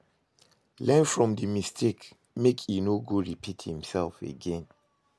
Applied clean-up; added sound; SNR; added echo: none; none; none; none.